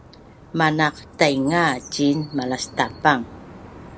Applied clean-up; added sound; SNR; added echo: none; Chirp, tweet; 19 dB; none.